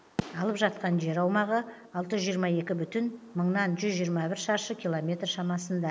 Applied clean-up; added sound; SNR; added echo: none; Fireworks; 17 dB; none.